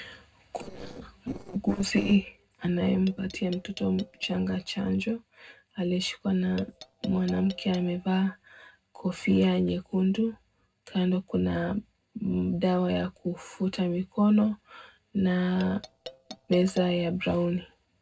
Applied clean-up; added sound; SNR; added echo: neural separator model SepFormer DNS4.